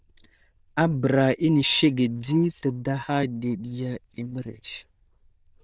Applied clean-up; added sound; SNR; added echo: neural diffusion model UNIVERSE++.